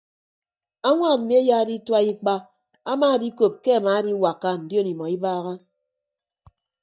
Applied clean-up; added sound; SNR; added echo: neural mask model DeepFilterNet 3.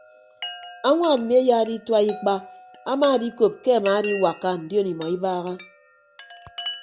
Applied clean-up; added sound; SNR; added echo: none; Chime; 17 dB; none.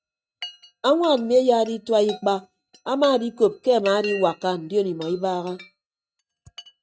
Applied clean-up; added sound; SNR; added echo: neural mask model RNNoise.